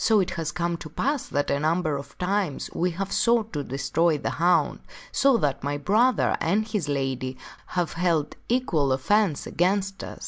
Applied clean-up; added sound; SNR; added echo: none; none; none; none.